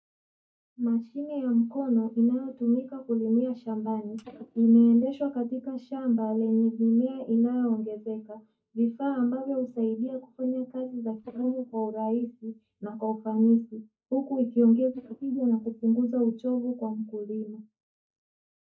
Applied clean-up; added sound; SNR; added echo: neural mask model DeepFilterNet 3.